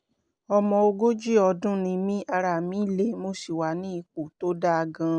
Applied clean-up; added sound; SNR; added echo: none; none; none; none.